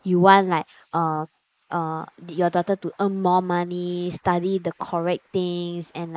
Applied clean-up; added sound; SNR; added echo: neural mask model Resemble Enhance denoiser.